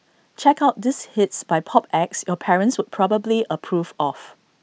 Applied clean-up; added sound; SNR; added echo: none; none; none; none.